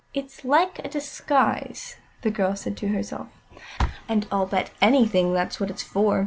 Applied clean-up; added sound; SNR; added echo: none; none; none; none.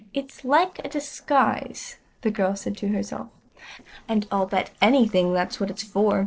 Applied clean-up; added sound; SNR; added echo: neural separator model SepFormer DNS4.